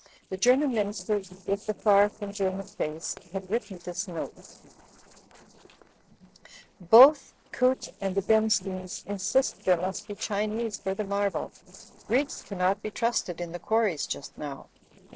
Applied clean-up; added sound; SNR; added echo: neural separator model SepFormer DNS4.